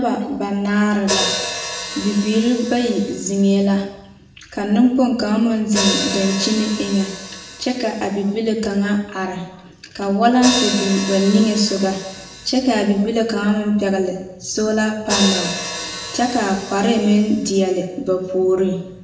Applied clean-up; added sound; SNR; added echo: none; Hi-hat; 10 dB; reverberation time 0.8 s.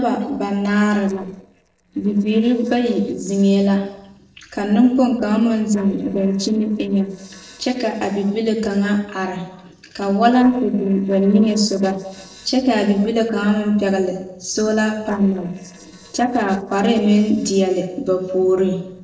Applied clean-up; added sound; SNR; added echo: neural separator model SepFormer DNS4.